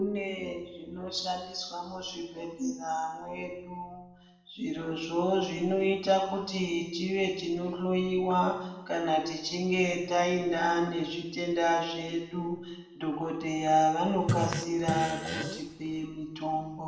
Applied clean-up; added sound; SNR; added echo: none; Fart; 3 dB; reverberation time 0.9 s.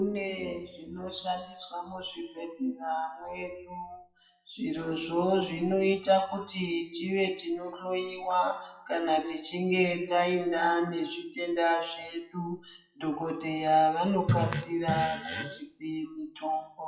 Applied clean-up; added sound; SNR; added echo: classical method WPE with log-MMSE.